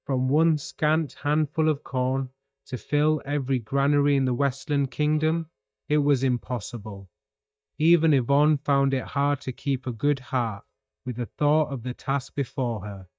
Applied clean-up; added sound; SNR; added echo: neural mask model DeepFilterNet 3.